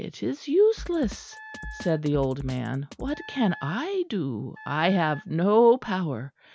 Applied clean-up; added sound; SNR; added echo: none; Drum kit + Wind instrument, woodwind instrument; 17 dB; none.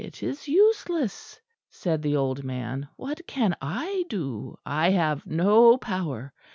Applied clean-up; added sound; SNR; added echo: none; none; none; none.